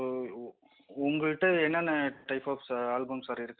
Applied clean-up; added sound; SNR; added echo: none; none; none; none.